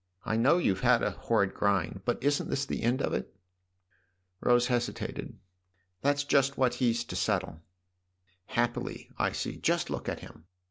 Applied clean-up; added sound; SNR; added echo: none; none; none; none.